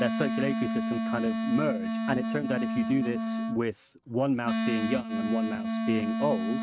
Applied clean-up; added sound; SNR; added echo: neural mask model RNNoise.